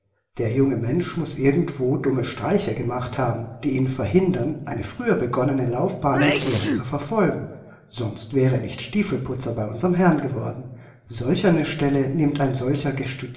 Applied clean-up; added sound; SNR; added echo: none; Sneeze; 4 dB; reverberation time 0.8 s.